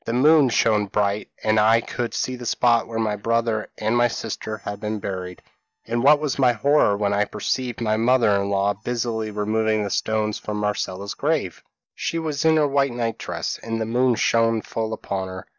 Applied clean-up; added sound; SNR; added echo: neural mask model DeepFilterNet 3.